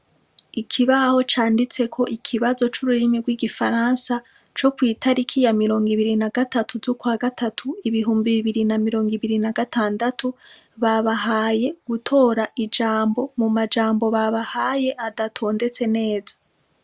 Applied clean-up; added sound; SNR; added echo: none; none; none; none.